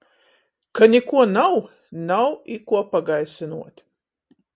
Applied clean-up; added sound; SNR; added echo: none; none; none; none.